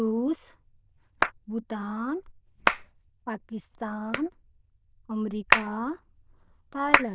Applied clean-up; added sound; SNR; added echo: neural diffusion model UNIVERSE++.